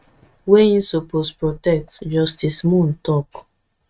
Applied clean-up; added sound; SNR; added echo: neural mask model RNNoise.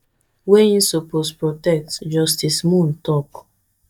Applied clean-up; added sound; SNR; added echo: neural mask model DeepFilterNet 3.